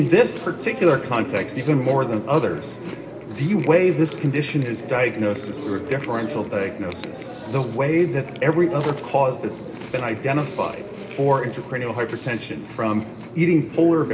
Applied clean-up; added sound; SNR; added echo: none; Chewing, mastication; 12 dB; reverberation time 1.3 s.